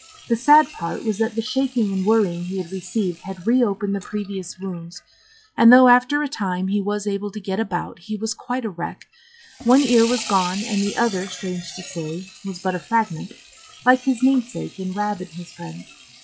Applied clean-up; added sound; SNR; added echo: classical method log-MMSE.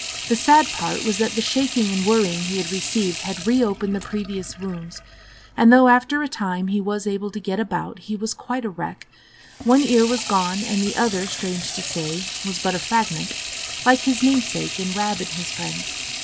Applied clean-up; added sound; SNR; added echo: none; Sink (filling or washing) / Water tap, faucet; 10 dB; none.